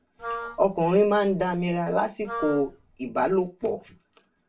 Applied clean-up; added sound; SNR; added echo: none; Wind instrument, woodwind instrument; 11 dB; reverberation time 0.2 s.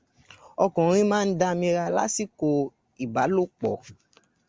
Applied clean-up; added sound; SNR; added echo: none; none; none; none.